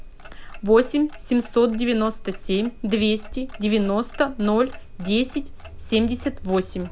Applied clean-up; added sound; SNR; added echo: none; Clock; 12 dB; none.